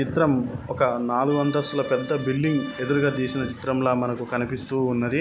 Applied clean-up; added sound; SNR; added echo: none; Accordion; 14 dB; none.